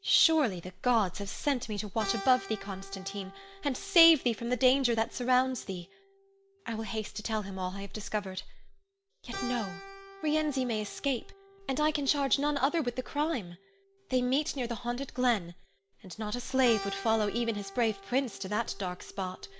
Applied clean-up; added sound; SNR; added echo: none; Keyboard (musical); 17 dB; none.